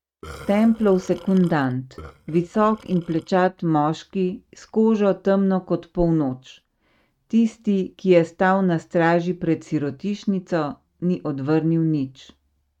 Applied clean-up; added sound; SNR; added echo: neural mask model RNNoise.